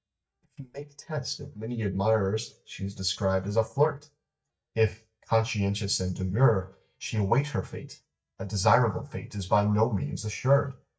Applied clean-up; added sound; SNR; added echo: neural mask model DeepFilterNet 3.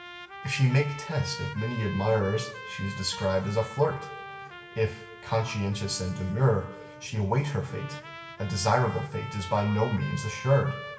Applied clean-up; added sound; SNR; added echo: none; Trumpet; 13 dB; reverberation time 0.8 s.